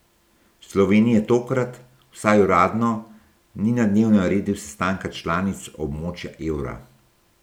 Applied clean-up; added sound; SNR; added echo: none; none; none; none.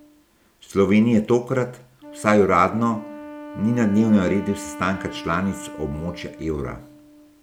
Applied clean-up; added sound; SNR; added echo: none; Wind instrument, woodwind instrument; 16 dB; none.